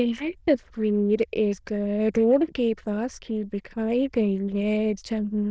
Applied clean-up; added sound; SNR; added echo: neural diffusion model UNIVERSE++.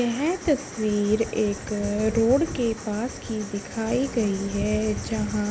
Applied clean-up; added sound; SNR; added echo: none; Piano; 15 dB; none.